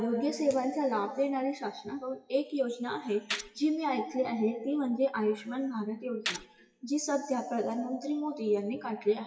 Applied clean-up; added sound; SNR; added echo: classical method WPE with log-MMSE.